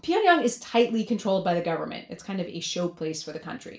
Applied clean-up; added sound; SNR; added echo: none; none; none; reverberation time 0.3 s.